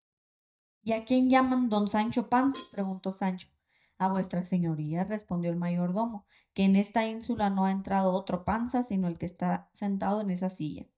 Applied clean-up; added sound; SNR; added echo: neural mask model DeepFilterNet 3.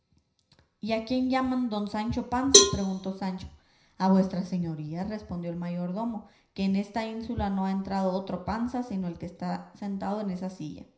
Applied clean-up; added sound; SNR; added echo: none; Cowbell; -4 dB; reverberation time 0.5 s.